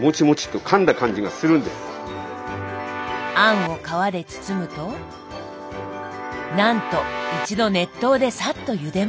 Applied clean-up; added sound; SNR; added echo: none; Keyboard (musical); 9 dB; none.